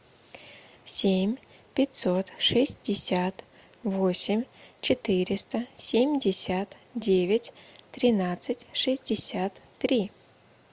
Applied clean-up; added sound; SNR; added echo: none; none; none; none.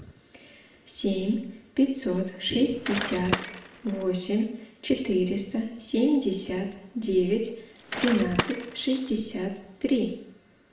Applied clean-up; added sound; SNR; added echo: none; Bicycle; 6 dB; reverberation time 0.7 s.